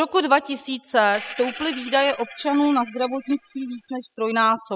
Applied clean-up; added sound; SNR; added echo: classical method spectral subtraction.